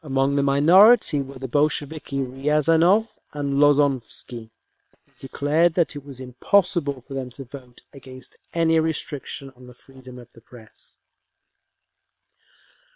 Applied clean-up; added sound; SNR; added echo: neural separator model SepFormer WHAM!.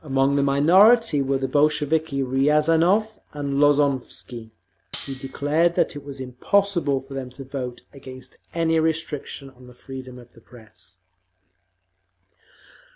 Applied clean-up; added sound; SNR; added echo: none; Cutlery, silverware; 20 dB; none.